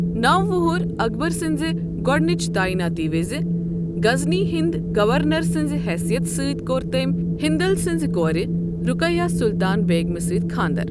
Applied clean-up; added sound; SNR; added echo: none; Wind; 0 dB; none.